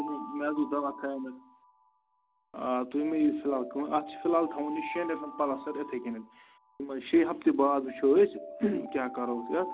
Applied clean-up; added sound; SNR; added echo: none; Alarm; 15 dB; none.